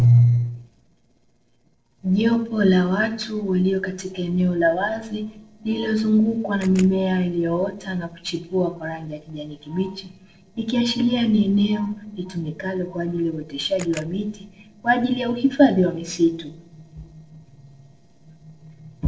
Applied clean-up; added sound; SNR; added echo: neural separator model SepFormer DNS4.